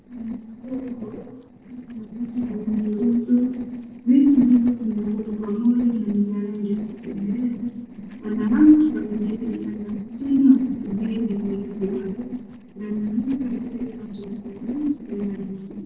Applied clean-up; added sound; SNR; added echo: neural separator model SepFormer DNS4.